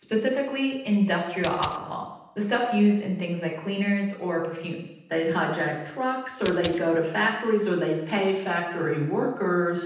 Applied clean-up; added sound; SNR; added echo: none; Coin (dropping); 5 dB; reverberation time 0.9 s.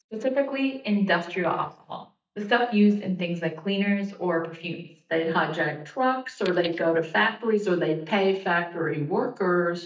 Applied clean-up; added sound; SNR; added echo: neural mask model DeepFilterNet 3.